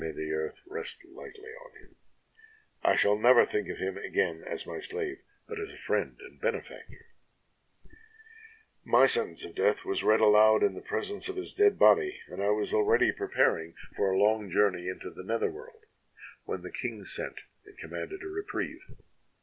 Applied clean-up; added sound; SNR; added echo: none; none; none; none.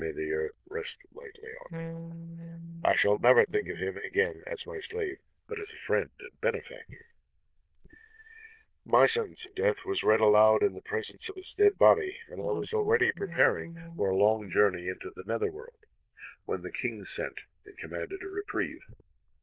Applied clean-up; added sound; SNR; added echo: neural diffusion model UNIVERSE++.